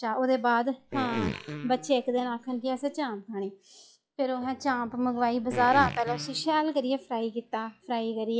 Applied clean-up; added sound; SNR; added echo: classical method log-MMSE.